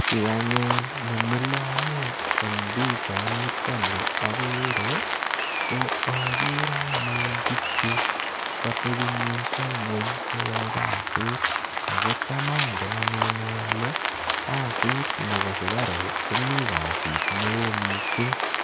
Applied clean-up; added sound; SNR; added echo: none; Rain; -4 dB; none.